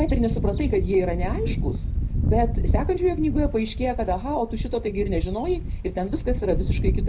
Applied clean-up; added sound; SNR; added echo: none; Wind / Bird; -1 dB; reverberation time 0.3 s.